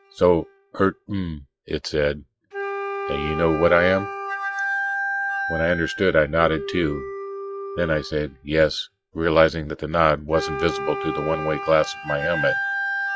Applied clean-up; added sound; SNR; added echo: classical method log-MMSE.